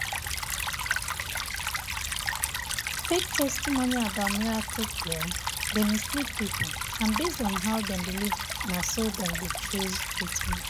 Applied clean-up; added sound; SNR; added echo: none; Stream / Trickle, dribble; 0 dB; none.